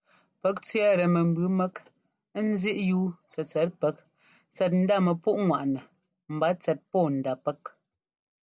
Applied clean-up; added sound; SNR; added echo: none; none; none; none.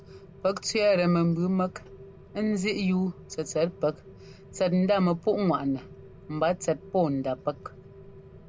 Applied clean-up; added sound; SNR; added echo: none; Rain; 20 dB; none.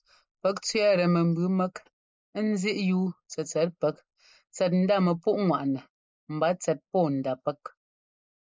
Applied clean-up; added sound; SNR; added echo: neural mask model Resemble Enhance denoiser.